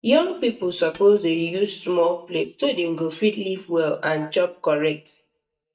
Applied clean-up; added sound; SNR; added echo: neural mask model DeepFilterNet 3.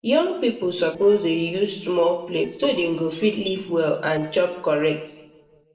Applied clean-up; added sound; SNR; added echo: neural separator model SepFormer DNS4.